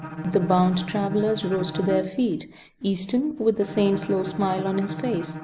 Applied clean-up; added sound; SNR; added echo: none; Bowed string instrument; 10 dB; none.